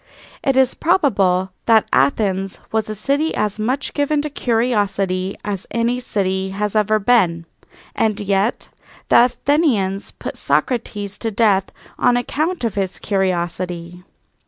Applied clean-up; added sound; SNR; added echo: none; none; none; none.